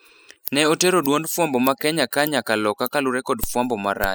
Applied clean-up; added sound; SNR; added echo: classical method spectral subtraction.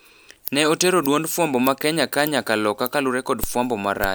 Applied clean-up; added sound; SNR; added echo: none; Scissors; 15 dB; none.